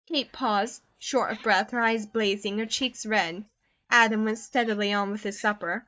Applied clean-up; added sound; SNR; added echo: neural mask model DeepFilterNet 3.